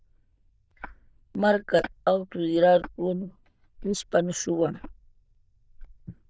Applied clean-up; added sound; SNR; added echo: neural diffusion model UNIVERSE++.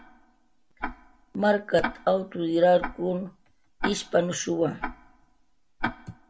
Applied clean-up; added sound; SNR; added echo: none; Tick-tock; 10 dB; none.